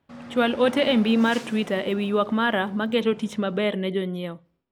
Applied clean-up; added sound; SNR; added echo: none; Hiss / Bus / Engine; 15 dB; none.